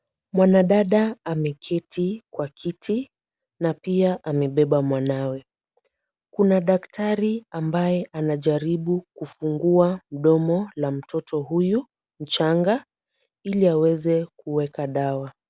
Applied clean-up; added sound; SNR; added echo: none; none; none; none.